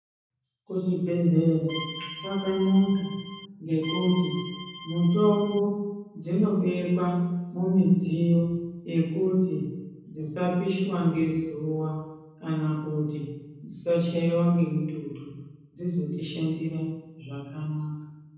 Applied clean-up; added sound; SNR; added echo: none; Accordion; 11 dB; reverberation time 1.1 s.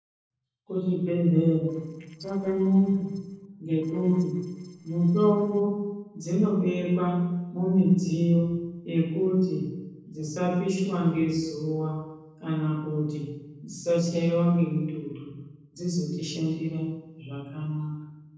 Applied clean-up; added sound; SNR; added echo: neural separator model SepFormer DNS4.